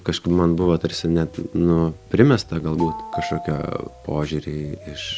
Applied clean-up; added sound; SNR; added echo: none; Telephone; 12 dB; none.